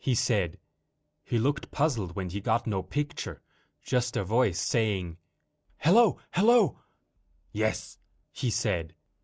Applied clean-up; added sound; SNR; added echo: none; none; none; none.